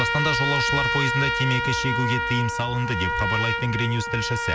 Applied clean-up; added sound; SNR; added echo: none; Trumpet; 0 dB; none.